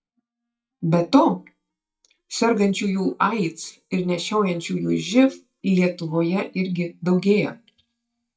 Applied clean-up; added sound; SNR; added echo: neural mask model DeepFilterNet 3.